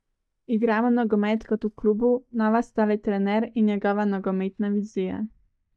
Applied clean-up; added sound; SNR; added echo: neural mask model DeepFilterNet 3.